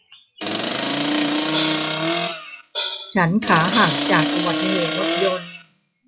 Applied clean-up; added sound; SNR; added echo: classical method log-MMSE.